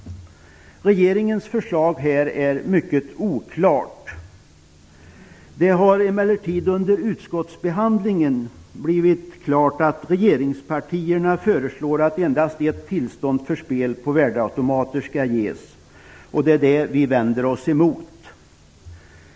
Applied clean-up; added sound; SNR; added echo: none; none; none; none.